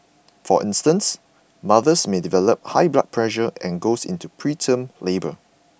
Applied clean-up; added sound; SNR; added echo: none; none; none; none.